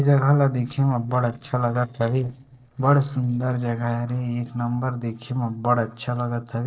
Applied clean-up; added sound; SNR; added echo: neural separator model SepFormer DNS4.